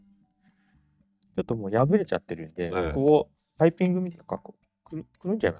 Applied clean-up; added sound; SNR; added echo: neural mask model DeepFilterNet 3.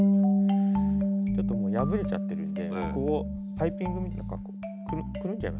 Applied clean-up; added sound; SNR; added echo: none; Bass guitar; -5 dB; none.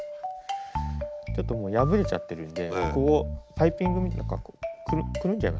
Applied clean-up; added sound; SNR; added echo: none; none; none; none.